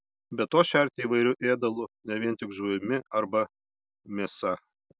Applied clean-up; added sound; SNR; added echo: none; none; none; none.